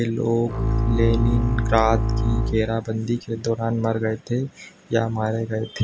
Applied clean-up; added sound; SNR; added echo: none; Bowed string instrument; -1 dB; none.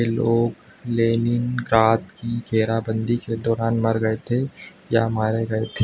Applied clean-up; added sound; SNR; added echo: none; none; none; none.